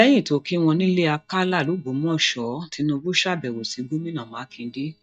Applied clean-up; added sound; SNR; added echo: neural mask model DeepFilterNet 3.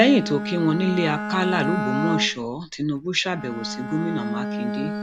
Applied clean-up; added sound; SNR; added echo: none; Bowed string instrument; 5 dB; none.